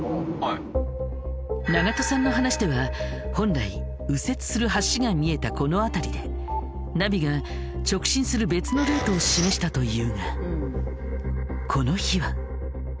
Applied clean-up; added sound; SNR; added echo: none; none; none; none.